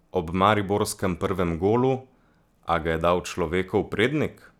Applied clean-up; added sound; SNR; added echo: none; none; none; none.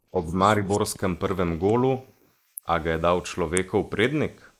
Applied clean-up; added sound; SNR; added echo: neural mask model Resemble Enhance denoiser.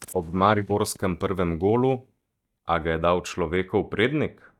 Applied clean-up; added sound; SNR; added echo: neural mask model DeepFilterNet 3.